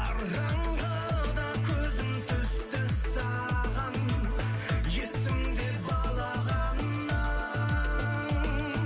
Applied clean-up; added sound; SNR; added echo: none; none; none; none.